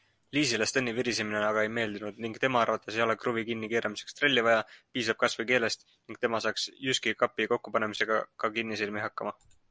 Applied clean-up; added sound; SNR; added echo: none; none; none; none.